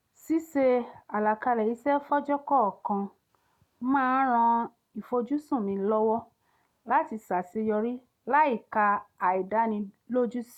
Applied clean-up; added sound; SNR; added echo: none; none; none; none.